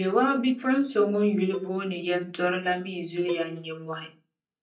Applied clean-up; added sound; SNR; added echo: neural mask model DeepFilterNet 3.